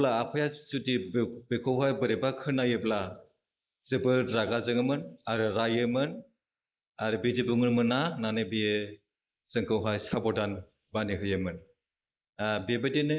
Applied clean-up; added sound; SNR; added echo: neural mask model Resemble Enhance denoiser.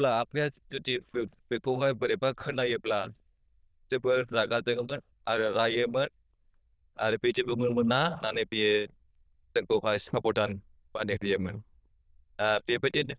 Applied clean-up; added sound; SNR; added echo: neural diffusion model UNIVERSE++.